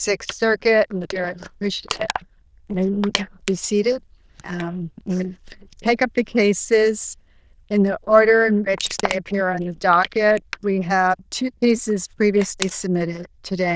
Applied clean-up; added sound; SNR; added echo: neural diffusion model UNIVERSE++.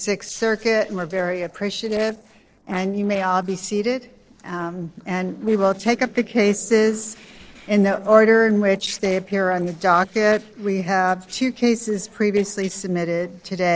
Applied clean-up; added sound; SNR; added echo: neural separator model SepFormer DNS4.